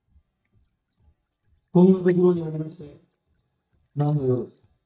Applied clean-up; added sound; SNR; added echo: neural mask model DeepFilterNet 3.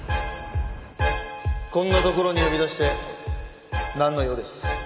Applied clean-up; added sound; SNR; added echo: none; none; none; none.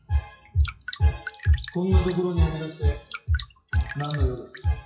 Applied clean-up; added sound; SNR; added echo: classical method WPE with log-MMSE.